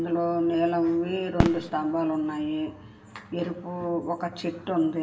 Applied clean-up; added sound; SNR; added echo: none; Fireworks; 6 dB; reverberation time 0.9 s.